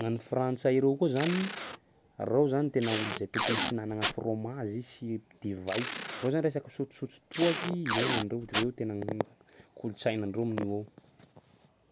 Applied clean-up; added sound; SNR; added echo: none; Packing tape, duct tape; 0 dB; none.